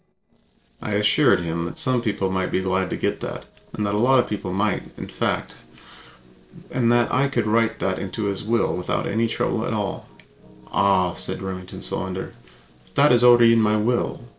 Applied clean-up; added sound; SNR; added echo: neural separator model SepFormer DNS4.